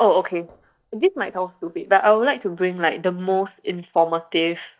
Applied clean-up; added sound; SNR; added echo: neural mask model DeepFilterNet 3.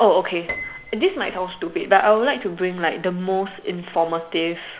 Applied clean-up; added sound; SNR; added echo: none; Piano; 17 dB; none.